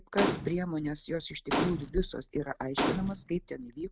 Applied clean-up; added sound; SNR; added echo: none; Gunshot, gunfire; 1 dB; none.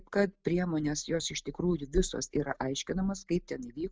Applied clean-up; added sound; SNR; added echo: none; none; none; none.